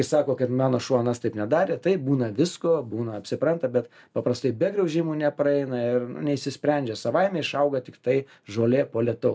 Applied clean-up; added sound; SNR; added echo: none; none; none; none.